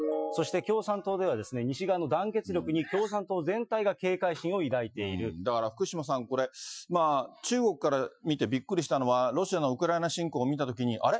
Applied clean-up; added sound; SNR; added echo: classical method Wiener filter.